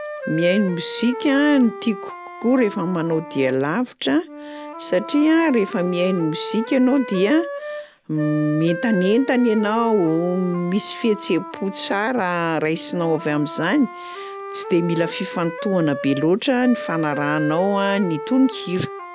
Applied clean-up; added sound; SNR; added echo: none; Wind instrument, woodwind instrument; 12 dB; none.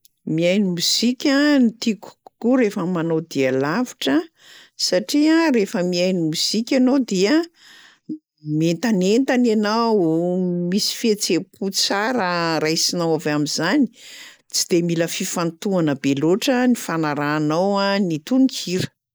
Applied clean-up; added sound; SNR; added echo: neural mask model Resemble Enhance denoiser.